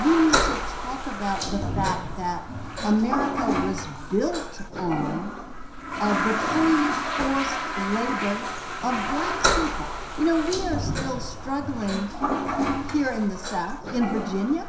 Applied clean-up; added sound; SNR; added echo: none; Toilet flush; 1 dB; reverberation time 0.7 s.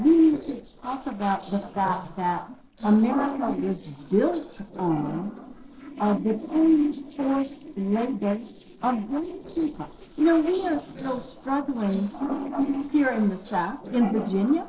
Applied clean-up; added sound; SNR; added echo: neural separator model SepFormer DNS4.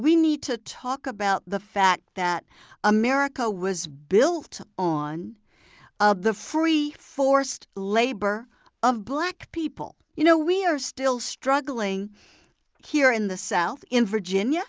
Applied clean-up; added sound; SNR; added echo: none; none; none; none.